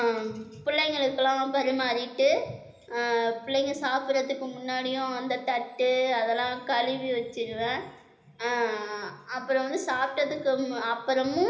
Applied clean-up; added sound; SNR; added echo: none; none; none; reverberation time 0.8 s.